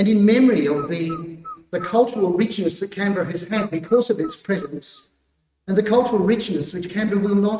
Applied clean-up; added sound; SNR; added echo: neural mask model RNNoise.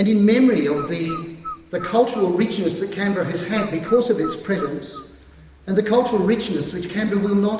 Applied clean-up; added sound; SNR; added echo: none; Bird; 16 dB; none.